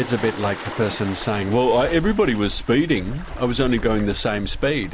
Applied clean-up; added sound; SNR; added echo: none; Waves, surf; 10 dB; none.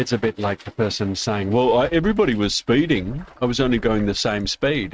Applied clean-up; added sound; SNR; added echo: neural mask model RNNoise.